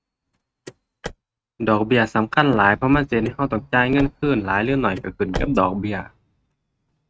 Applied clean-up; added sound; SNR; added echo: neural mask model RNNoise.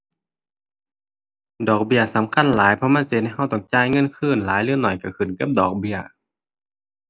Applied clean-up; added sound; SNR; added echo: none; none; none; none.